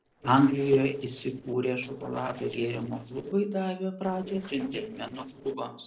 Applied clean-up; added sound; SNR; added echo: neural separator model SepFormer DNS4.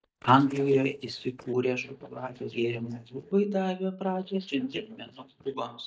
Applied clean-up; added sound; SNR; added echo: neural mask model DeepFilterNet 3.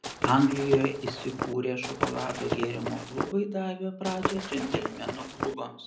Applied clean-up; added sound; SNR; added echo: none; Walk, footsteps / Run; 3 dB; reverberation time 0.5 s.